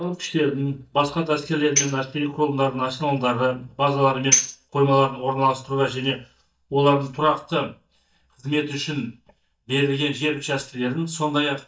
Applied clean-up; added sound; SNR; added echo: neural mask model DeepFilterNet 3.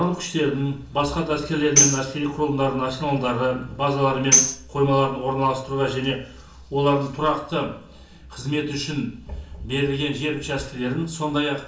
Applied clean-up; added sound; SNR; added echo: none; Tambourine; -1 dB; reverberation time 0.4 s.